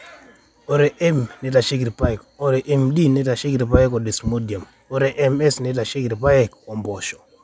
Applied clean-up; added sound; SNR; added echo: none; none; none; none.